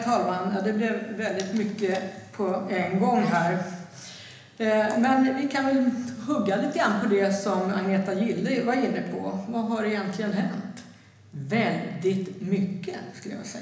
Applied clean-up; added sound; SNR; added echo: none; Bowed string instrument; 15 dB; reverberation time 1.0 s.